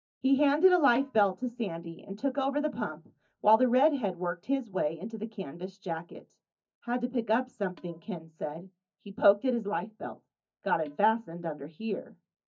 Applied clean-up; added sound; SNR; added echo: neural mask model DeepFilterNet 3.